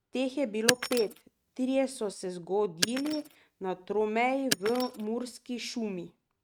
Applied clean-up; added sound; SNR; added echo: neural mask model RNNoise.